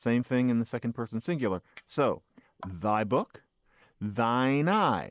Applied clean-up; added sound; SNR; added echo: neural mask model Resemble Enhance denoiser.